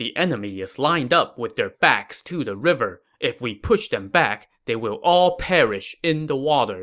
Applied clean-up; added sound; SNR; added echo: neural mask model Resemble Enhance denoiser.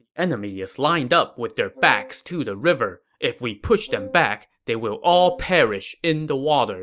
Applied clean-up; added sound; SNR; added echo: neural mask model DeepFilterNet 3.